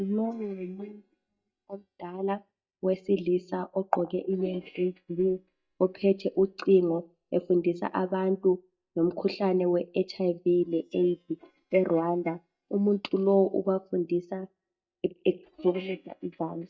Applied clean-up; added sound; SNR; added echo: neural mask model DeepFilterNet 3.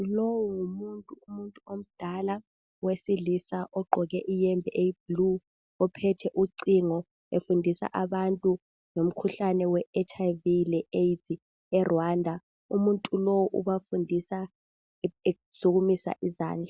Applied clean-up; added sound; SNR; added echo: none; none; none; none.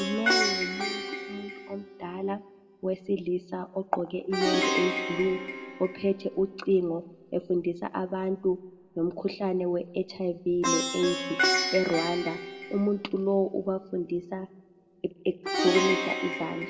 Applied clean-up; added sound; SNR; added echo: none; Plucked string instrument; 3 dB; reverberation time 1.2 s.